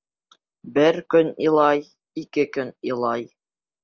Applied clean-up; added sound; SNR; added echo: none; none; none; none.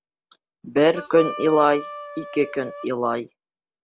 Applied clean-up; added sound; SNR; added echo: none; Harmonica; 12 dB; none.